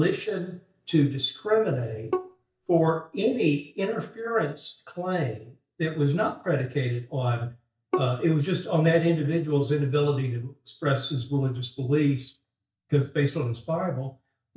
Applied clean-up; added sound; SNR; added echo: neural mask model DeepFilterNet 3.